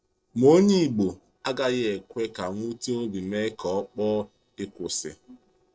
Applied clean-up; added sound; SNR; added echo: neural separator model SepFormer DNS4.